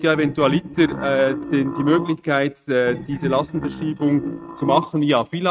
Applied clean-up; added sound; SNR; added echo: neural mask model RNNoise.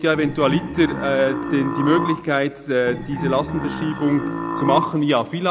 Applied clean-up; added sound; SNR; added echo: none; Burping, eructation; 6 dB; none.